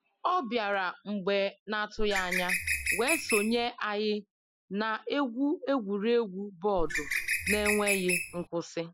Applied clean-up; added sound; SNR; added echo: none; Bird; 0 dB; none.